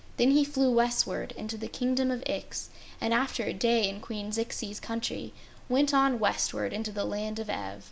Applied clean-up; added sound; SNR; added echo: none; none; none; none.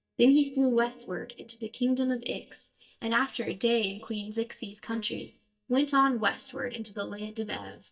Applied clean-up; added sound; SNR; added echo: neural mask model DeepFilterNet 3.